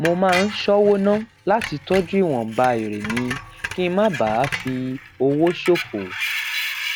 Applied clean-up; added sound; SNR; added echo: none; Screech; 9 dB; none.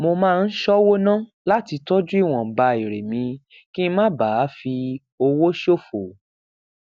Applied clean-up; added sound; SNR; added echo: none; none; none; none.